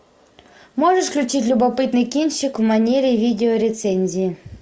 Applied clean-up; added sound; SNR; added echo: none; none; none; none.